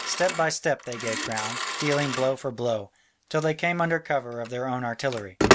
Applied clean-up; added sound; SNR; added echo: none; Telephone; 2 dB; none.